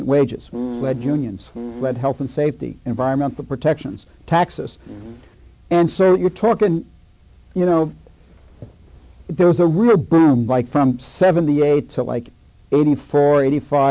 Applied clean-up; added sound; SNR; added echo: none; none; none; none.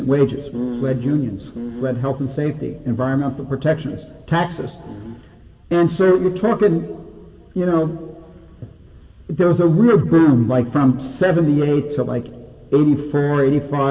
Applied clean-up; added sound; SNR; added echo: none; none; none; reverberation time 1.4 s.